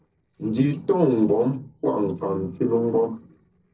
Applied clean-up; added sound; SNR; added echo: neural separator model SepFormer DNS4.